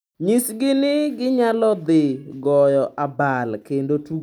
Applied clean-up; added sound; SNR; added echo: none; none; none; none.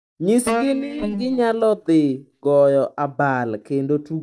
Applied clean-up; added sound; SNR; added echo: neural mask model DeepFilterNet 3.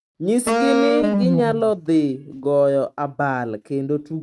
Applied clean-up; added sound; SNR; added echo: neural mask model RNNoise.